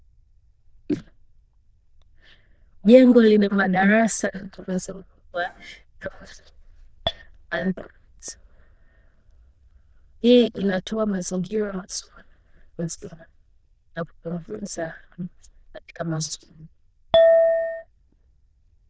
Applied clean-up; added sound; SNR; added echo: neural diffusion model UNIVERSE++.